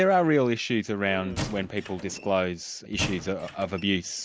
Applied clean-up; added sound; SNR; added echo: none; Squeak / Wood; 11 dB; none.